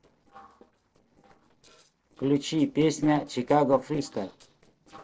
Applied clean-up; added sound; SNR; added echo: neural separator model SepFormer DNS4.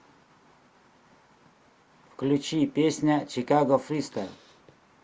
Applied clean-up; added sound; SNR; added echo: none; none; none; none.